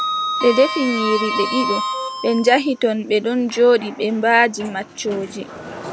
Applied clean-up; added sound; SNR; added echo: none; Sliding door; 7 dB; none.